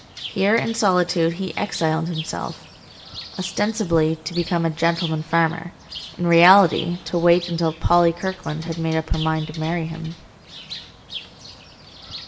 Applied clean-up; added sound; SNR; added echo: none; Bird; 16 dB; reverberation time 1.0 s.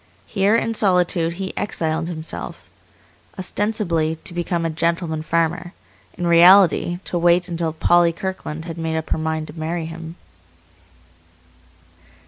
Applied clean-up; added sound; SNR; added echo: none; none; none; none.